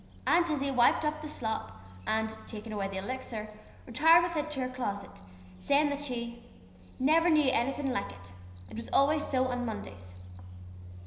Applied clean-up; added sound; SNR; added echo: none; Cricket; 9 dB; reverberation time 0.9 s.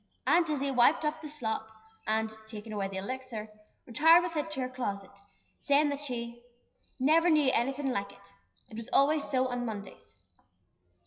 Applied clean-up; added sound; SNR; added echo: classical method WPE with log-MMSE.